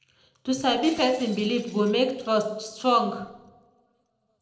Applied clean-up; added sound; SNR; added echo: neural separator model SepFormer DNS4.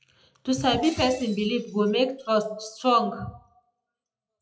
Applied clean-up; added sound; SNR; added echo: classical method WPE with log-MMSE.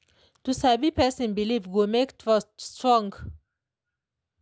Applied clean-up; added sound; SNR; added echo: none; none; none; none.